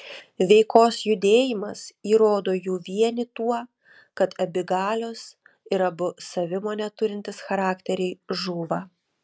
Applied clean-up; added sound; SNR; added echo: none; none; none; none.